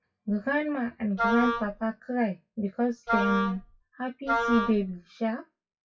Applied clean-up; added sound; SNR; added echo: classical method WPE with log-MMSE.